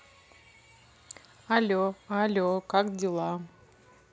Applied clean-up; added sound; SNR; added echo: none; none; none; none.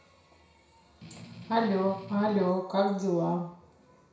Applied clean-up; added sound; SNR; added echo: none; Strum; 16 dB; reverberation time 0.6 s.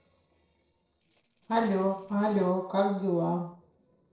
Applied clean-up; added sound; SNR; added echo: neural separator model SepFormer DNS4.